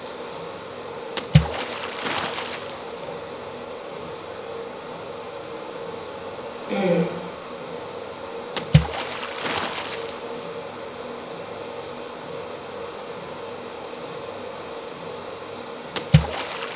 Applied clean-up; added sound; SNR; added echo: none; Water / Splash, splatter; -3 dB; reverberation time 1.0 s.